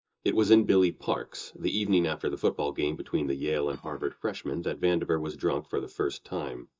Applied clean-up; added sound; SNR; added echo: neural mask model DeepFilterNet 3.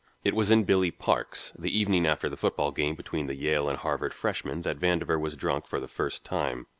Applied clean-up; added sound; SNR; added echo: none; none; none; none.